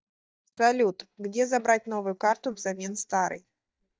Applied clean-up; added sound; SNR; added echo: neural mask model DeepFilterNet 3.